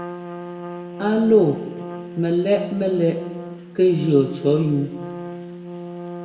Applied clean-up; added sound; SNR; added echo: none; Trumpet; 12 dB; reverberation time 1.1 s.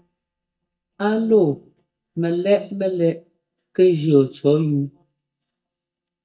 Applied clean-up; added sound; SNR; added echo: neural mask model DeepFilterNet 3.